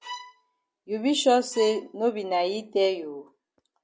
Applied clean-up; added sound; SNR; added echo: none; Bowed string instrument; 17 dB; none.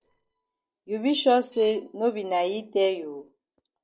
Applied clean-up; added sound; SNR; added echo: neural separator model SepFormer DNS4.